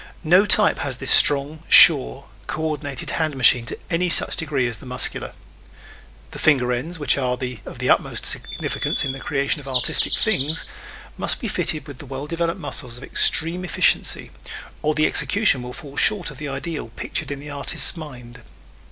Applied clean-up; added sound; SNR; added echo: none; Bird vocalization, bird call, bird song; 5 dB; none.